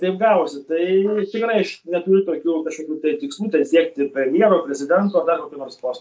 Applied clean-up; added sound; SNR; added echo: neural mask model Resemble Enhance denoiser.